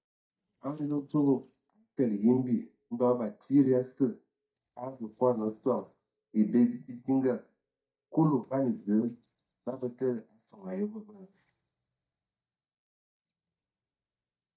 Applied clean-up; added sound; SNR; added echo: neural mask model DeepFilterNet 3.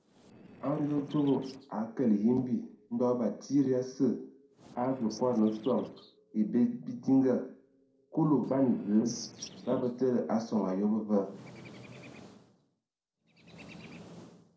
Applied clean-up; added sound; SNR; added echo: neural separator model SepFormer DNS4.